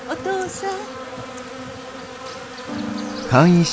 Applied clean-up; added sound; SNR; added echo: none; Insect; 11 dB; none.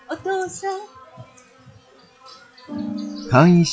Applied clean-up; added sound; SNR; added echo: classical method log-MMSE.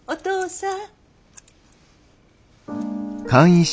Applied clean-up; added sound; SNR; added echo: none; none; none; none.